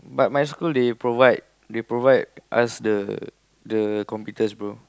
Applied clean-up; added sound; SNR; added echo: none; none; none; none.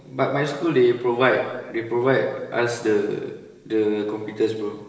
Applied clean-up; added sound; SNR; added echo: none; none; none; reverberation time 1.0 s.